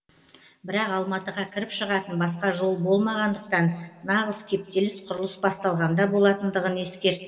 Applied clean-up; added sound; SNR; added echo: none; none; none; reverberation time 1.6 s.